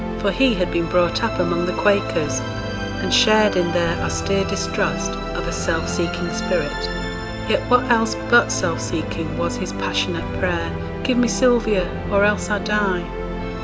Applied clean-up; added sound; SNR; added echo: none; Musical instrument; 4 dB; none.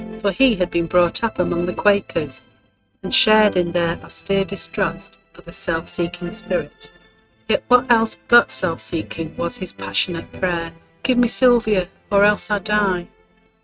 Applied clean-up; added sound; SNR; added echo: neural mask model RNNoise.